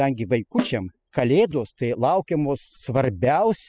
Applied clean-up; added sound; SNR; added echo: classical method spectral subtraction.